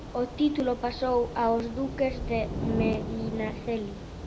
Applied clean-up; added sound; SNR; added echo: none; Thunder / Rain; 6 dB; none.